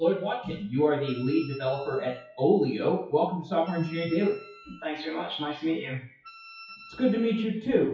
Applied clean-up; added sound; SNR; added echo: classical method WPE with log-MMSE.